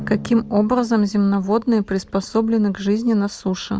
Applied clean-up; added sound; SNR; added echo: none; Drum; 19 dB; none.